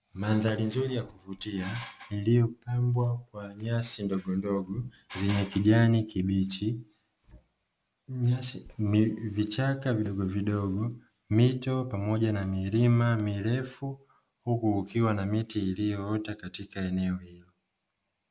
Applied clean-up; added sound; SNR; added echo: none; none; none; none.